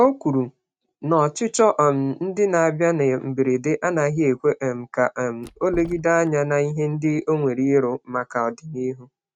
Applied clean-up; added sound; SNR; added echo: neural mask model RNNoise.